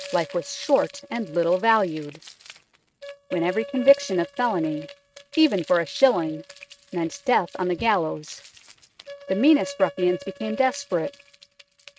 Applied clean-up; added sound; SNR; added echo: neural mask model RNNoise.